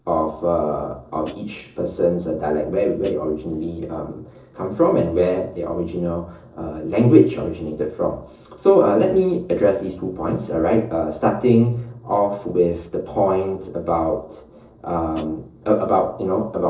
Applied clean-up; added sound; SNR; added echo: neural separator model SepFormer DNS4.